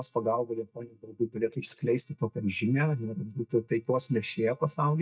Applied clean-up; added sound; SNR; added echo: neural mask model DeepFilterNet 3.